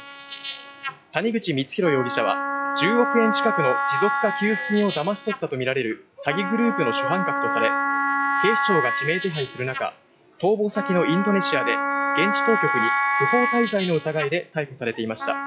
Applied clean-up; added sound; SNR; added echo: classical method log-MMSE.